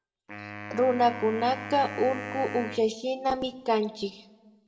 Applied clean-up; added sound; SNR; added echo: none; Wind instrument, woodwind instrument; 12 dB; reverberation time 0.6 s.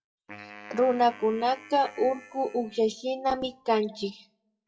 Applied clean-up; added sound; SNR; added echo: classical method WPE with log-MMSE.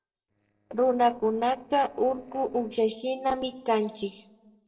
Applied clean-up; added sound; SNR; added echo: neural separator model SepFormer DNS4.